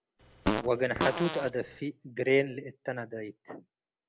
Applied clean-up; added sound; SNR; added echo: none; Fart; 2 dB; none.